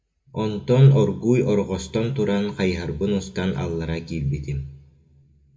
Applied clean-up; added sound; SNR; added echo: none; none; none; reverberation time 1.1 s.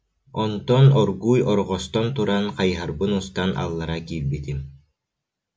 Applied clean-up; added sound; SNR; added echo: none; none; none; none.